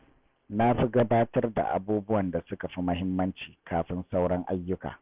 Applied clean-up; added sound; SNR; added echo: none; none; none; none.